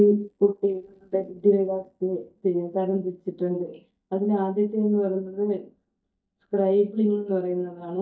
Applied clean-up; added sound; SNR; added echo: neural mask model DeepFilterNet 3.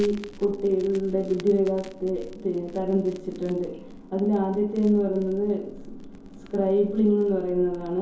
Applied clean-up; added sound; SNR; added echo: none; Crackle; 19 dB; reverberation time 2.8 s.